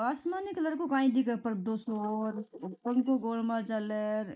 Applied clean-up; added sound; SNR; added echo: neural mask model Resemble Enhance denoiser.